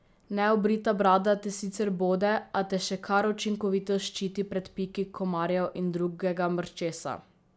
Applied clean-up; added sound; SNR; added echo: none; none; none; none.